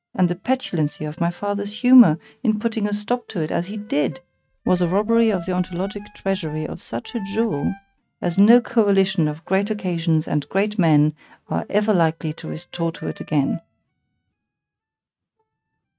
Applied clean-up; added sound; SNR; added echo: neural mask model RNNoise.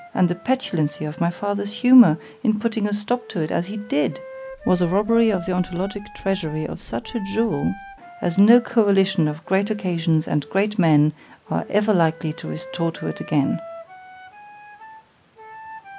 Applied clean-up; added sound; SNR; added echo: none; Wind instrument, woodwind instrument; 19 dB; none.